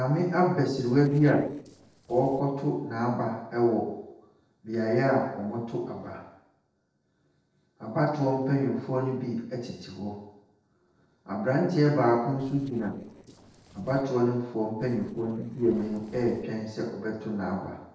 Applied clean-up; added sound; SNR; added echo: neural separator model SepFormer DNS4.